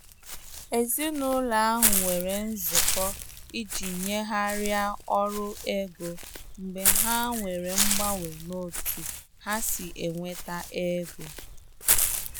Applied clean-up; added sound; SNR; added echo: none; Walk, footsteps / Bird; 0 dB; none.